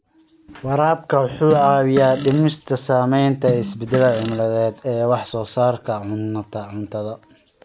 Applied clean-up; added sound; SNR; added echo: none; Fart; 11 dB; none.